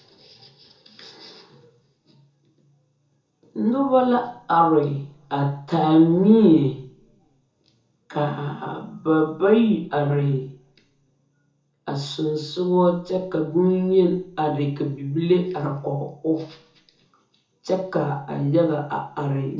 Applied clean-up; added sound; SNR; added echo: none; none; none; reverberation time 0.6 s.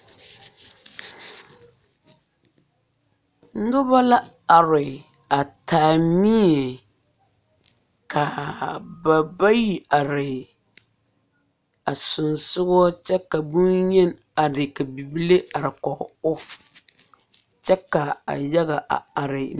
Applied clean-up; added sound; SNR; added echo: none; none; none; none.